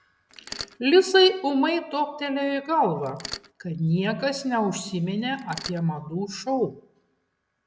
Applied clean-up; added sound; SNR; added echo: none; Mechanisms; 13 dB; none.